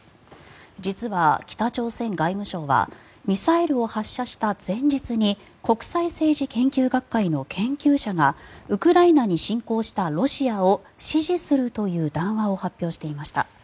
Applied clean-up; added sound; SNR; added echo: none; none; none; none.